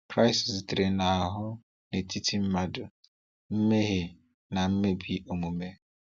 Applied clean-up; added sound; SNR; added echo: none; none; none; none.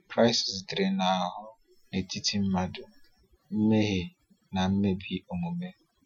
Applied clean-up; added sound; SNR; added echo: classical method Wiener filter.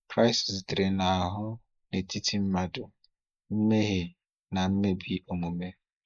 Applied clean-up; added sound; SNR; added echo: neural mask model Resemble Enhance denoiser.